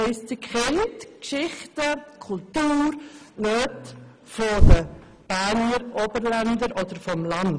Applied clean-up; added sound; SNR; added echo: none; Bird; -5 dB; none.